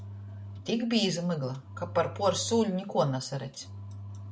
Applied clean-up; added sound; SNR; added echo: none; Engine; 13 dB; none.